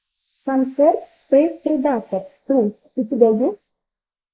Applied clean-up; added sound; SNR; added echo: neural mask model Resemble Enhance denoiser.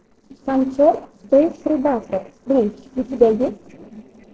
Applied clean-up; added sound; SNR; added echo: neural separator model SepFormer DNS4.